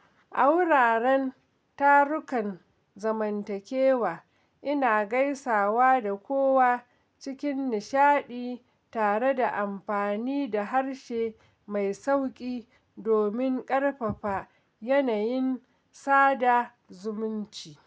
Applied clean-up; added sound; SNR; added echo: none; none; none; none.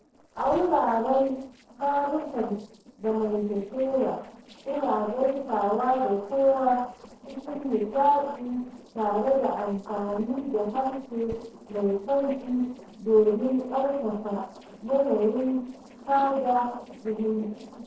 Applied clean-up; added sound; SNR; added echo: neural separator model SepFormer DNS4.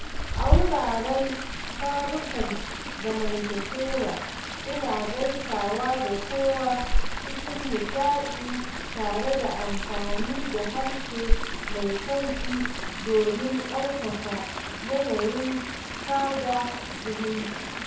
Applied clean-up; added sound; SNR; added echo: none; Chatter / Stream; 0 dB; reverberation time 0.8 s.